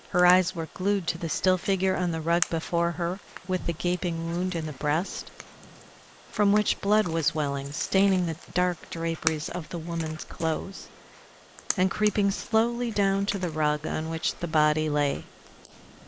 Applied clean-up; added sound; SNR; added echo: neural mask model Resemble Enhance denoiser.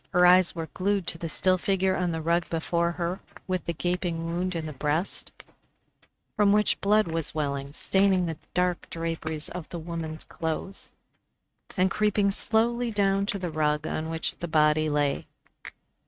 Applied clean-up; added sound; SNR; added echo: neural mask model RNNoise.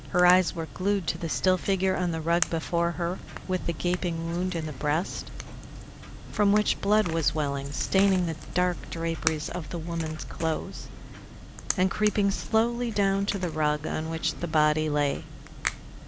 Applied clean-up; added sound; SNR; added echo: none; Crack / Crackle; 10 dB; none.